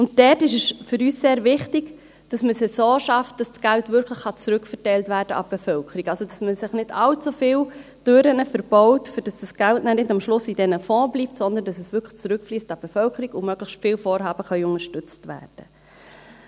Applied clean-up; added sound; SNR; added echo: none; none; none; none.